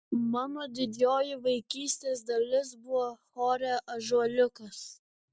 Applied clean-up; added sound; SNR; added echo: none; none; none; none.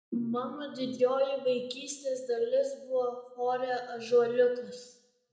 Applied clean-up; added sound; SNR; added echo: none; none; none; reverberation time 0.8 s.